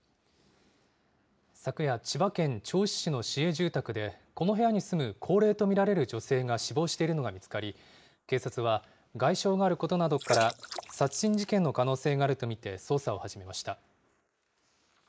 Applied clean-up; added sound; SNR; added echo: neural mask model Resemble Enhance denoiser.